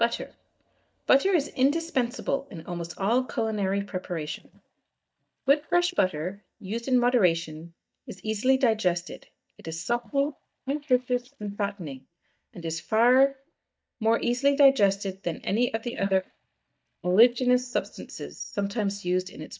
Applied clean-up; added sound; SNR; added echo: neural mask model DeepFilterNet 3.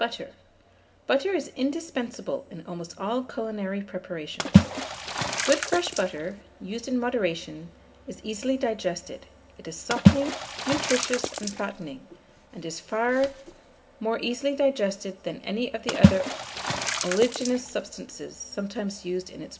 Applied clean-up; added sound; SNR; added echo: none; Water / Splash, splatter; -5 dB; reverberation time 2.2 s.